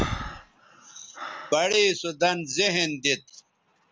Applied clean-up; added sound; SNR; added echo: none; Breathing; 11 dB; none.